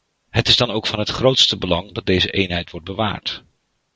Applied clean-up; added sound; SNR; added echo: none; none; none; none.